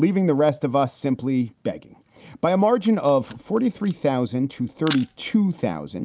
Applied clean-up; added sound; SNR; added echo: none; Camera; 20 dB; none.